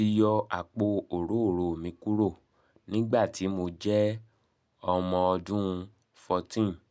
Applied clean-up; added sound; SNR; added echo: none; none; none; none.